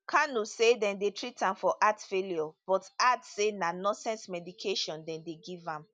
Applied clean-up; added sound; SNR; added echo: none; none; none; none.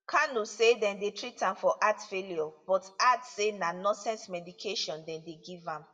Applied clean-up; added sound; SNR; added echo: none; none; none; reverberation time 0.6 s.